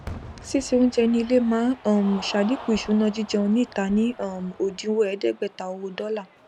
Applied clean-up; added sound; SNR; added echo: none; Fireworks + Cheering; 18 dB; none.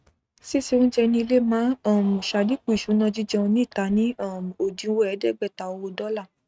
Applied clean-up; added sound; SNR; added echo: neural mask model RNNoise.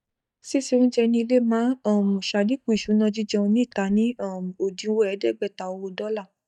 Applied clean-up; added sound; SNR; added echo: neural mask model DeepFilterNet 3.